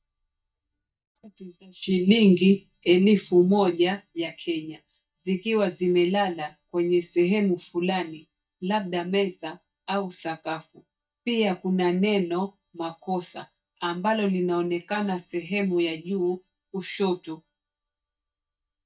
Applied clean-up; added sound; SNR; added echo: neural mask model DeepFilterNet 3.